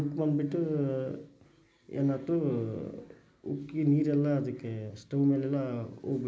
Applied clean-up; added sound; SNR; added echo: none; none; none; none.